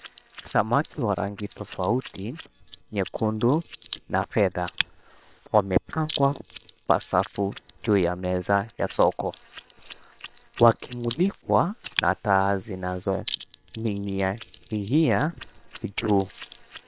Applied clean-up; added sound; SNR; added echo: neural separator model SepFormer WHAM!.